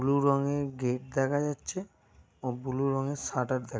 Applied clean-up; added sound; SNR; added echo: none; none; none; none.